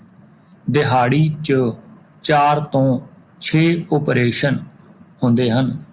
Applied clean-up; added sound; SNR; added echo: none; none; none; none.